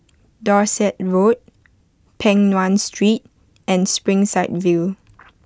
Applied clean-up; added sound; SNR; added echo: none; none; none; none.